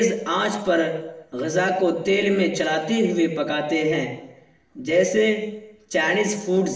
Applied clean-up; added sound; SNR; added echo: none; none; none; reverberation time 0.9 s.